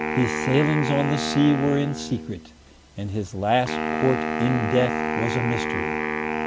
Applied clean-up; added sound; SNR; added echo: none; Wind instrument, woodwind instrument; 3 dB; none.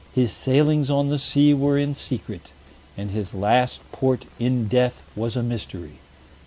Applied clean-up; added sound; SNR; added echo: none; none; none; none.